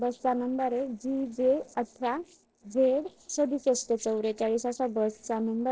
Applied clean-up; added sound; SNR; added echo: neural separator model SepFormer DNS4.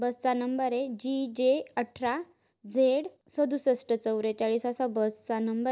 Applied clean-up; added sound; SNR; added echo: none; none; none; none.